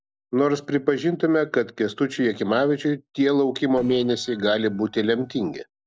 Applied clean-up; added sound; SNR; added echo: neural separator model SepFormer DNS4.